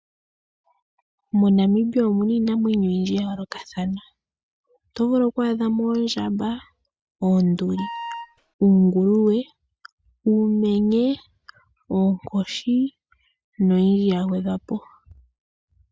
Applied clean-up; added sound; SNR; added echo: none; Wind instrument, woodwind instrument; 12 dB; none.